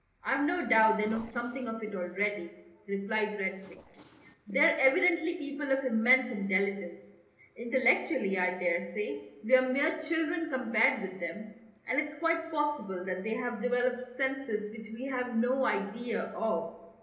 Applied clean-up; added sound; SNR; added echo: neural separator model SepFormer DNS4.